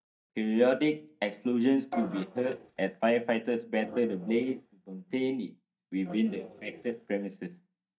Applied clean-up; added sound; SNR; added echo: neural mask model DeepFilterNet 3.